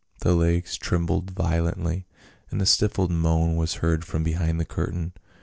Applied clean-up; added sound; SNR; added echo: none; none; none; none.